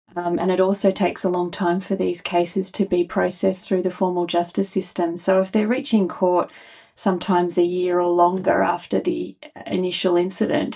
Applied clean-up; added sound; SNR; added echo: neural mask model DeepFilterNet 3.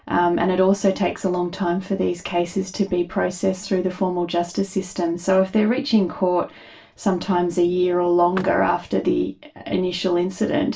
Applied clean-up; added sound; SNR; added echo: none; Vehicle; 16 dB; reverberation time 0.2 s.